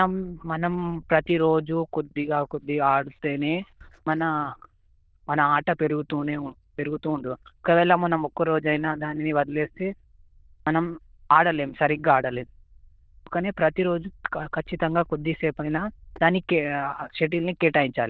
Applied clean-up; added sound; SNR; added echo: neural diffusion model UNIVERSE++.